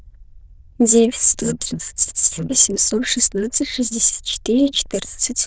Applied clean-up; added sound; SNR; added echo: neural diffusion model UNIVERSE++.